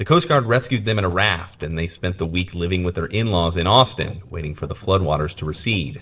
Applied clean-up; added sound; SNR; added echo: neural separator model SepFormer DNS4.